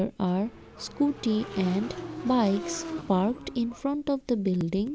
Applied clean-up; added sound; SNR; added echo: none; Motorcycle / Engine; 11 dB; none.